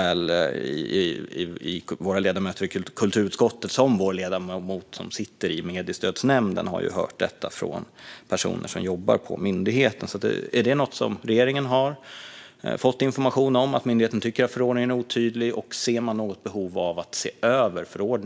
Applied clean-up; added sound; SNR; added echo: none; none; none; none.